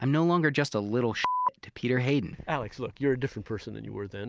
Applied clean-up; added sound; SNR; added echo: none; none; none; none.